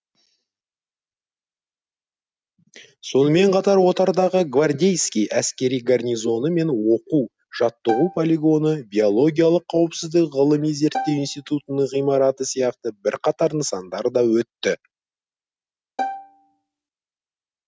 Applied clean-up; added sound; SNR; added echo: neural mask model RNNoise.